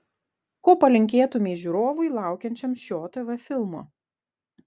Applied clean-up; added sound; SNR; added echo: none; none; none; none.